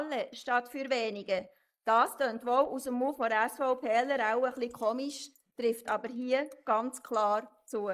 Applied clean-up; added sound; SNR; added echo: neural mask model Resemble Enhance denoiser.